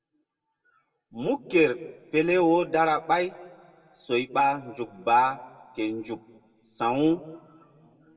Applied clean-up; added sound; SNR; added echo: none; none; none; reverberation time 1.7 s.